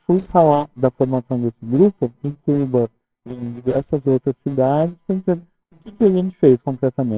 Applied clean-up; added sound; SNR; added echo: neural separator model SepFormer WHAMR!.